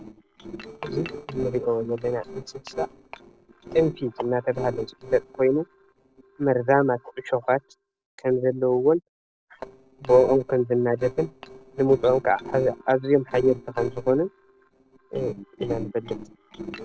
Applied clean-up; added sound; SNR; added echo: neural separator model SepFormer DNS4.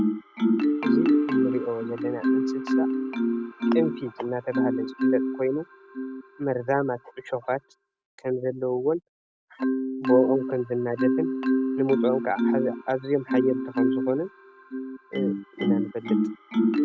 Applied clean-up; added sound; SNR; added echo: none; Marimba, xylophone; -3 dB; none.